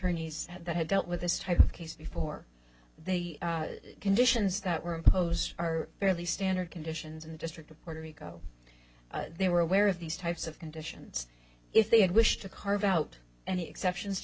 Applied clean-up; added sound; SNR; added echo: none; none; none; none.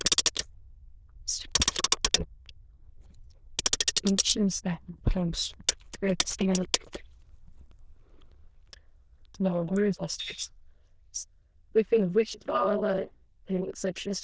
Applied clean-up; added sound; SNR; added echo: neural diffusion model UNIVERSE++.